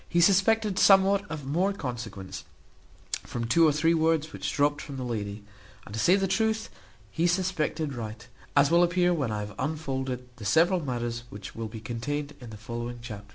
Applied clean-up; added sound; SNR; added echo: none; none; none; none.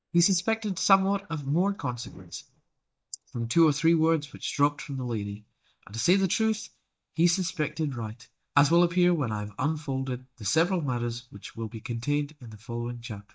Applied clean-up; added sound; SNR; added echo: neural mask model DeepFilterNet 3.